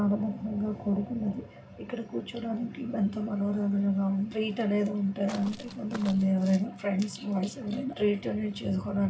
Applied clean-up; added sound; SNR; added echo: none; Walk, footsteps; 15 dB; reverberation time 0.4 s.